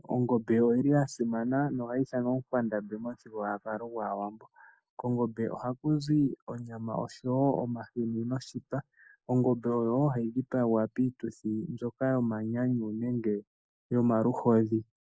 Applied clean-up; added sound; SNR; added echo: neural mask model Resemble Enhance denoiser.